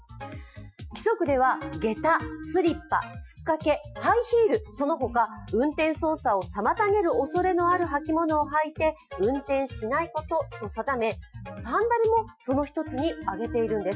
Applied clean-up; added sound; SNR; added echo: classical method Wiener filter.